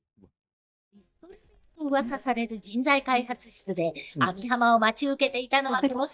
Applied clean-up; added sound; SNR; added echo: neural mask model DeepFilterNet 3.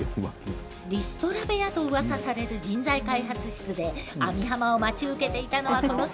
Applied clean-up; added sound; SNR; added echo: none; none; none; none.